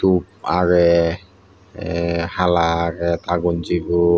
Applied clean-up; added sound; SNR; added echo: none; none; none; none.